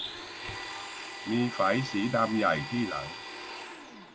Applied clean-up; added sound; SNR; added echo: none; Domestic sounds, home sounds; 9 dB; none.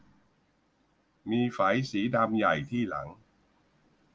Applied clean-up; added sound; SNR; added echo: none; none; none; none.